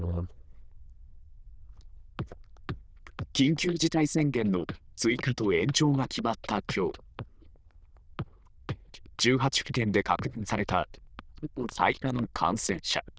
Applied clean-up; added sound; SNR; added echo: neural diffusion model UNIVERSE++.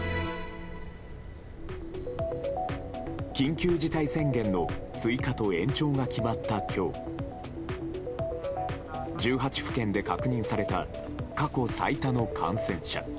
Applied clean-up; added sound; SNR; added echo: none; Fire; 12 dB; none.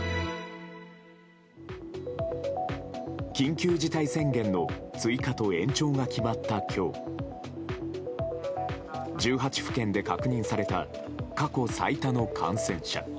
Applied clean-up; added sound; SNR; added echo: none; none; none; none.